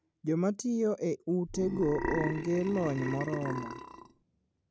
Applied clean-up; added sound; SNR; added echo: none; Burping, eructation; 5 dB; none.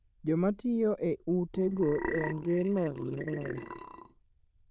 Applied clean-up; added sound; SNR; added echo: neural diffusion model UNIVERSE++.